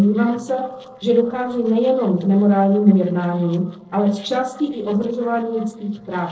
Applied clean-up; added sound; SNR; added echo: neural separator model SepFormer DNS4.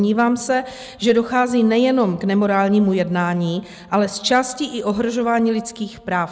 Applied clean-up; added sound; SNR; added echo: none; none; none; none.